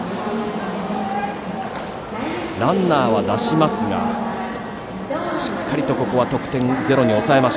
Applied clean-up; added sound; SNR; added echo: none; none; none; none.